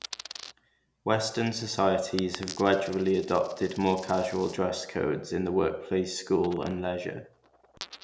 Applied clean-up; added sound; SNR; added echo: none; Coin (dropping); 18 dB; none.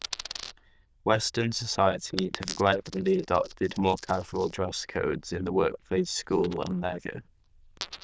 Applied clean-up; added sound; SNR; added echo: neural diffusion model UNIVERSE++.